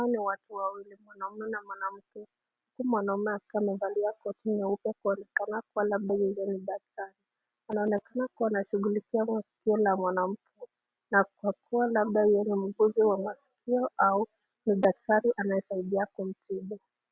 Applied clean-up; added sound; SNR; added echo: none; none; none; none.